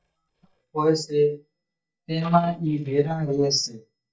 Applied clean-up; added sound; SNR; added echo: neural mask model DeepFilterNet 3.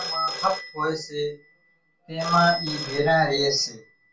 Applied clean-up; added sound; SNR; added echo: none; Telephone; 11 dB; reverberation time 0.2 s.